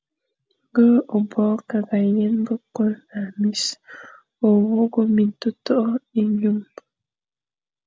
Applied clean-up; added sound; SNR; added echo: none; none; none; none.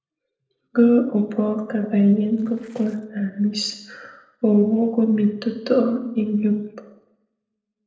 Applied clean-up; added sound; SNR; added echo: neural separator model SepFormer DNS4.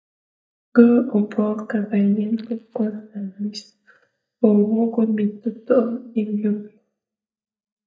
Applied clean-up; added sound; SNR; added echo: neural mask model DeepFilterNet 3.